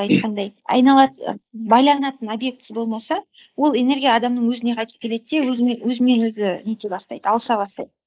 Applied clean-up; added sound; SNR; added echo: neural mask model Resemble Enhance denoiser.